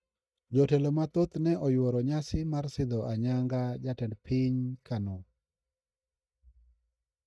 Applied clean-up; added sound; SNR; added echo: neural mask model DeepFilterNet 3.